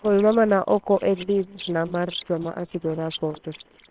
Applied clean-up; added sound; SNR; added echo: neural separator model SepFormer WHAMR!.